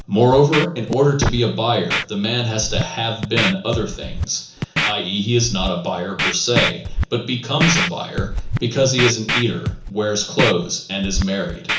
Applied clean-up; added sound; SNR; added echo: none; Scratching (performance technique); 4 dB; reverberation time 0.7 s.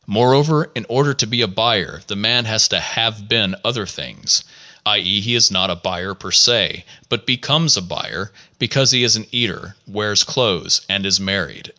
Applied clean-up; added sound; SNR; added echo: none; none; none; none.